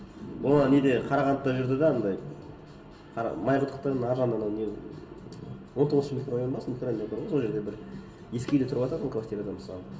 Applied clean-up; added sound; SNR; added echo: none; Tabla; 18 dB; reverberation time 2.5 s.